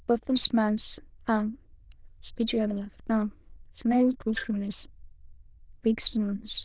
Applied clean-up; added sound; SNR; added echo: neural diffusion model UNIVERSE++.